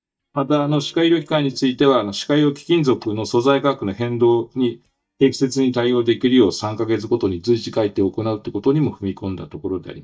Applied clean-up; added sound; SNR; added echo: neural mask model DeepFilterNet 3.